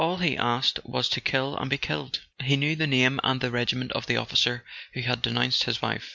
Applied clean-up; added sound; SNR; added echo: none; none; none; none.